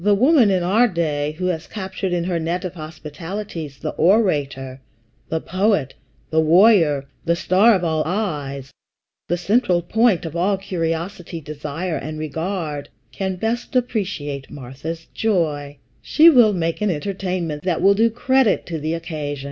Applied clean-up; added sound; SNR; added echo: none; none; none; none.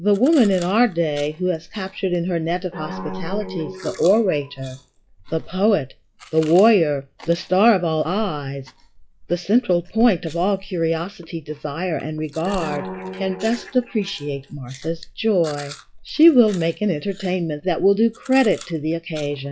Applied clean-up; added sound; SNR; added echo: classical method log-MMSE.